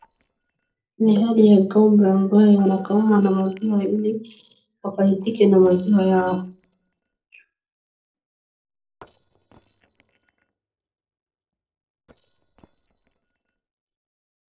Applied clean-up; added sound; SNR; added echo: neural separator model SepFormer DNS4.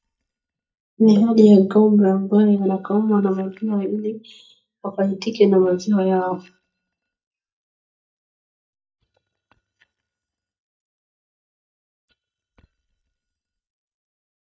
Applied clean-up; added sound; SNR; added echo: neural mask model DeepFilterNet 3.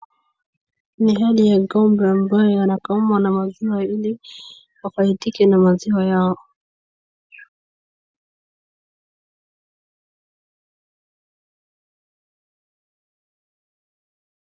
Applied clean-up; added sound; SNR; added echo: none; none; none; none.